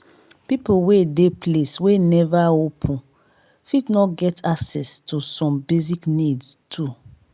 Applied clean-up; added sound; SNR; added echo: none; none; none; none.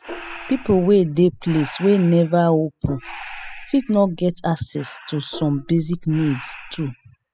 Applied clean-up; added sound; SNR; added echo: classical method spectral subtraction.